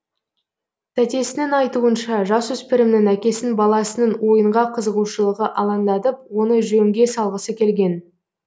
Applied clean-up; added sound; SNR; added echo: none; none; none; none.